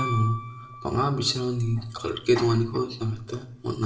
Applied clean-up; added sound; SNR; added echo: none; Piano; 14 dB; reverberation time 0.8 s.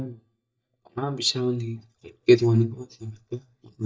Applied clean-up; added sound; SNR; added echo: neural mask model DeepFilterNet 3.